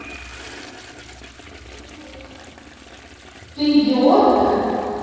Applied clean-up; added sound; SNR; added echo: none; Toilet flush; 20 dB; reverberation time 2.2 s.